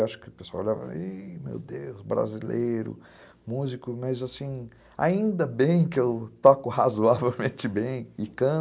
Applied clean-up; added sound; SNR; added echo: none; none; none; none.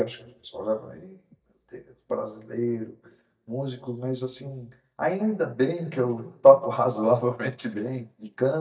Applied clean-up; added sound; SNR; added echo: neural mask model DeepFilterNet 3.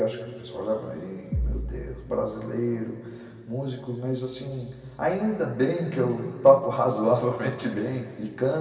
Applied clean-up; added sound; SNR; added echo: none; Bass drum; 6 dB; reverberation time 2.3 s.